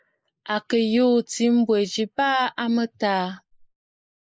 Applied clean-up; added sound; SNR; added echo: neural mask model Resemble Enhance denoiser.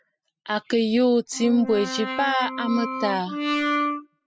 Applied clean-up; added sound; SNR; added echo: classical method spectral subtraction.